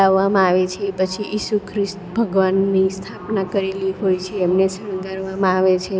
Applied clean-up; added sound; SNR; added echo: none; none; none; none.